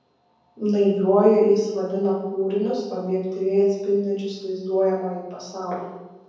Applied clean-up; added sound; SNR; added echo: none; none; none; reverberation time 1.1 s.